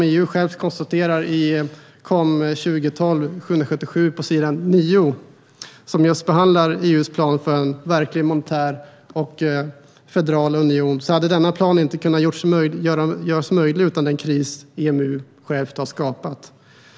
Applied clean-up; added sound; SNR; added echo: none; none; none; none.